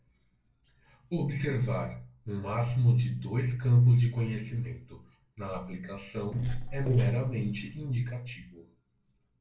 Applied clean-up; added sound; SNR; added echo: neural separator model SepFormer DNS4.